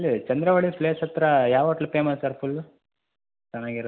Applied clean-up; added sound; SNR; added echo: none; none; none; none.